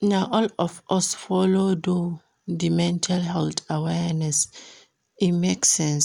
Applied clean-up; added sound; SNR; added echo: none; none; none; none.